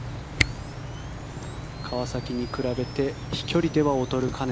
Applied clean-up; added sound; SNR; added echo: none; Camera; 9 dB; none.